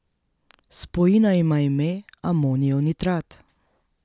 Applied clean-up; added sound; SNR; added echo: none; none; none; none.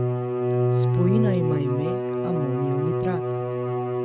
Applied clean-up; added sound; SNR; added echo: neural mask model RNNoise.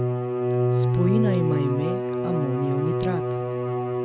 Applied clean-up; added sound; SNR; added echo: none; Bowed string instrument; -4 dB; none.